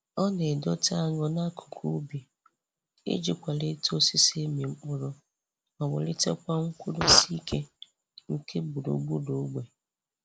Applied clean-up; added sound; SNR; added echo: none; Fart; 4 dB; none.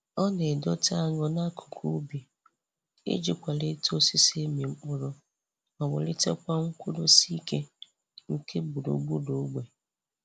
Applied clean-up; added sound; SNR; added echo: none; none; none; none.